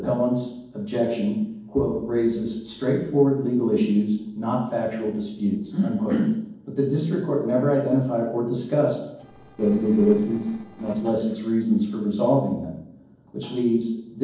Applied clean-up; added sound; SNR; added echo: neural separator model SepFormer DNS4.